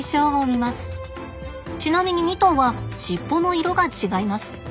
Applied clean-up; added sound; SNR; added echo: none; none; none; none.